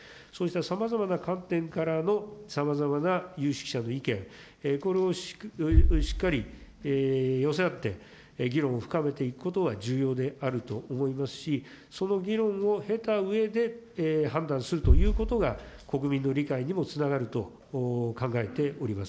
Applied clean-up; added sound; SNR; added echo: none; Bass drum; 5 dB; none.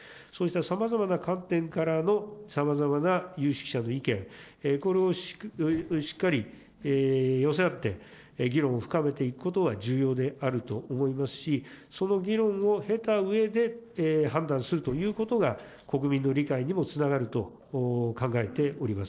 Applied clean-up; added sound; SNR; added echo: neural separator model SepFormer DNS4.